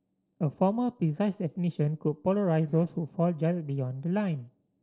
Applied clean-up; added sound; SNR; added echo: neural separator model SepFormer DNS4.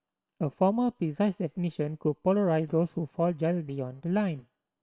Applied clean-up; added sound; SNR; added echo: neural separator model SepFormer WHAM!.